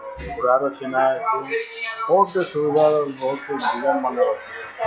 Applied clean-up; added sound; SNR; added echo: classical method log-MMSE.